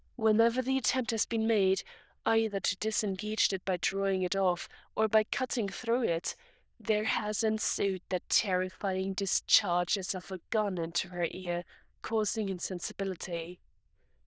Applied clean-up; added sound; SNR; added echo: neural diffusion model UNIVERSE++.